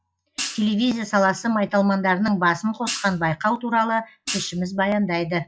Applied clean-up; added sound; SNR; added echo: classical method log-MMSE.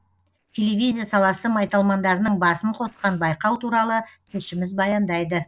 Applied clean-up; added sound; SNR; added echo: neural separator model SepFormer DNS4.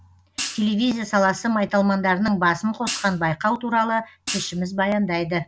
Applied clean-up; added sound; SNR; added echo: none; Hi-hat; 11 dB; none.